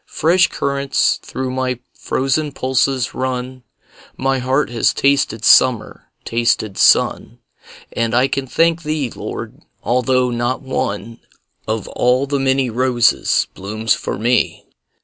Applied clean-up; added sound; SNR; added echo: none; none; none; none.